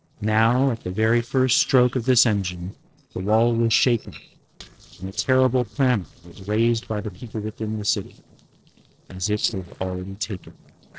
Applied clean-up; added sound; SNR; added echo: neural separator model SepFormer DNS4.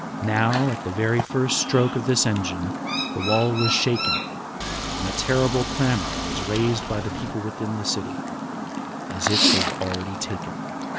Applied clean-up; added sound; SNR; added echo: none; Chirp, tweet + Car; 3 dB; none.